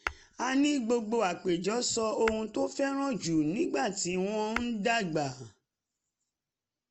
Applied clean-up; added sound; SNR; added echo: none; Tap / Hammer; 16 dB; none.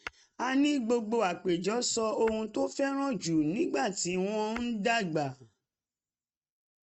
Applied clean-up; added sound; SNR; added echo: neural mask model RNNoise.